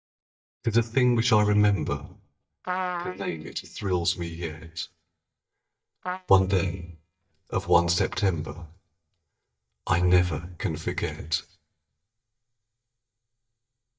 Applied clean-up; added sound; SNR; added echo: neural mask model DeepFilterNet 3.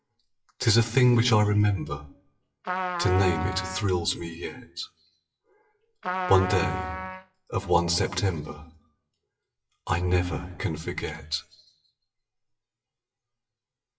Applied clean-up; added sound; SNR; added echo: classical method WPE with log-MMSE.